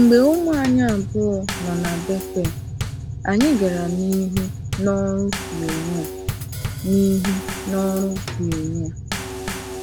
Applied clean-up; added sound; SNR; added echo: none; Bass drum / Snare drum / Drum kit; 7 dB; none.